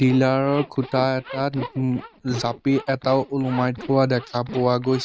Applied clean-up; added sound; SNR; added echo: neural mask model RNNoise.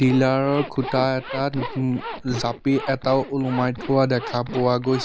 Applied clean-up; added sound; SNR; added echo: none; Zipper (clothing); 12 dB; none.